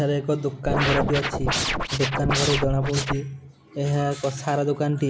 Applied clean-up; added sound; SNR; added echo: none; Scratching (performance technique); 1 dB; none.